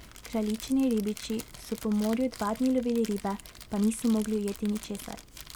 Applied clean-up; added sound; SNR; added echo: none; Crumpling, crinkling; 16 dB; none.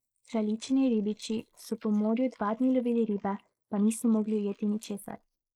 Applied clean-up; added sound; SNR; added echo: neural mask model Resemble Enhance denoiser.